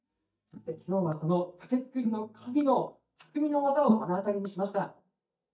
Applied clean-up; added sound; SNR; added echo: neural mask model DeepFilterNet 3.